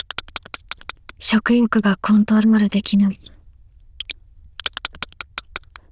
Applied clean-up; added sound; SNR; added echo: neural diffusion model UNIVERSE++.